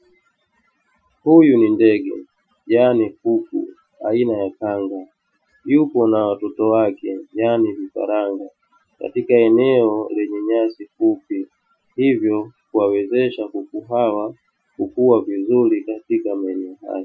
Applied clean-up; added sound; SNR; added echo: classical method Wiener filter.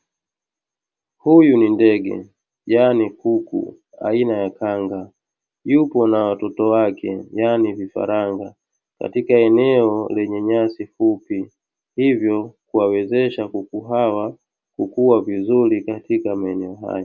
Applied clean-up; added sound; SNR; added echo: none; none; none; none.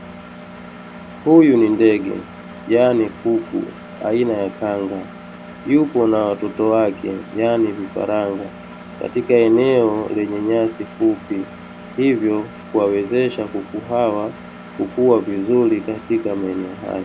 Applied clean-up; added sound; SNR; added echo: none; Engine; 17 dB; none.